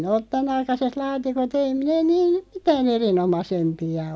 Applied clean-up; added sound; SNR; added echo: none; none; none; none.